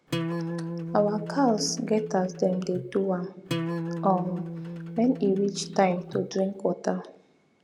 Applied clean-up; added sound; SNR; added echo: none; Acoustic guitar; 7 dB; none.